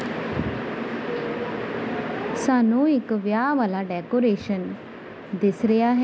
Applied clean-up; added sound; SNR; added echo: none; none; none; none.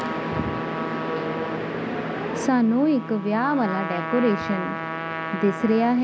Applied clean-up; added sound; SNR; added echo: none; Trumpet; 8 dB; none.